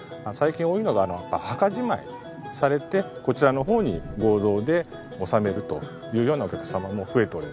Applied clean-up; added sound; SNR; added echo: none; Knock / Wood; 20 dB; none.